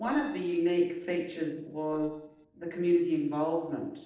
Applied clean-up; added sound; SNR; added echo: neural separator model SepFormer DNS4.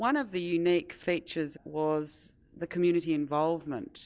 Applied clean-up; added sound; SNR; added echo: none; none; none; none.